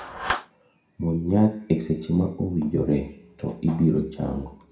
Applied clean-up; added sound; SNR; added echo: none; Clapping; 14 dB; reverberation time 0.5 s.